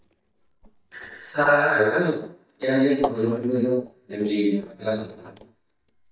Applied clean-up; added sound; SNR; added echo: neural mask model DeepFilterNet 3.